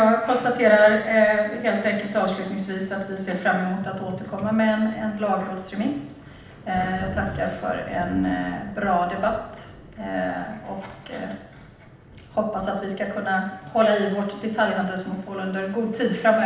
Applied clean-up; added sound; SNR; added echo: none; Thunder; 19 dB; reverberation time 0.9 s.